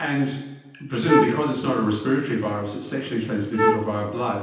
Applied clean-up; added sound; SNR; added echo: none; Wind instrument, woodwind instrument; -1 dB; reverberation time 0.9 s.